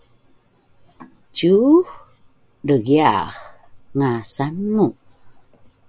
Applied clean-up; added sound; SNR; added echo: none; none; none; none.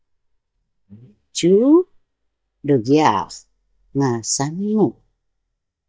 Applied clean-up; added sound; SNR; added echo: neural mask model DeepFilterNet 3.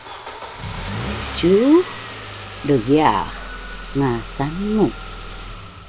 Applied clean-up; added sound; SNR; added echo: none; Engine starting / Car; 10 dB; none.